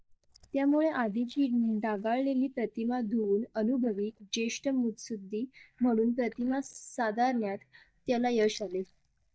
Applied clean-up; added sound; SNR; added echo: neural mask model DeepFilterNet 3.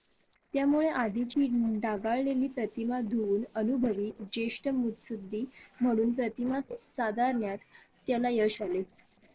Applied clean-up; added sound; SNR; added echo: neural separator model SepFormer DNS4.